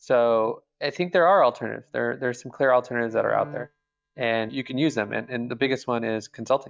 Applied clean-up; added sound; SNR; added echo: neural mask model DeepFilterNet 3.